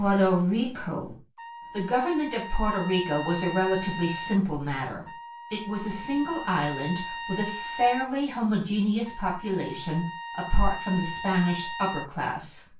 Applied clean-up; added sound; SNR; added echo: none; Trumpet; 11 dB; reverberation time 0.2 s.